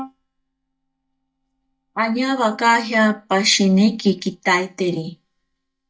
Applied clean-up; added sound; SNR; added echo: neural mask model DeepFilterNet 3.